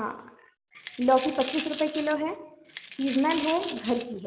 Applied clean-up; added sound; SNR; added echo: none; Coin (dropping); 11 dB; none.